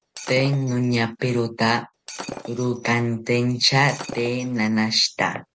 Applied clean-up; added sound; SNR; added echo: none; Shatter; 17 dB; none.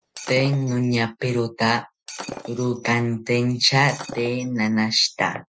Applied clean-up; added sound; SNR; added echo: classical method Wiener filter.